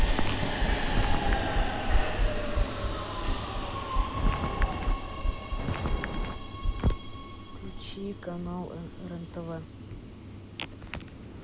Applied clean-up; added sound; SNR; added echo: none; Subway, metro, underground + Walk, footsteps; -1 dB; none.